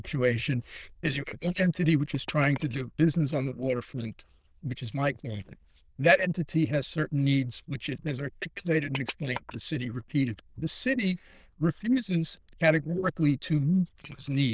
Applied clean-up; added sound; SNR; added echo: neural diffusion model UNIVERSE++.